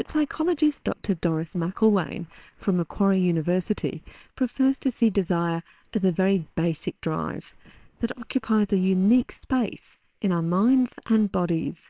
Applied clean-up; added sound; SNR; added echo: neural separator model SepFormer WHAMR!.